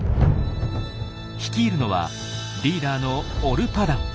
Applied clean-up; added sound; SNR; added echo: none; none; none; none.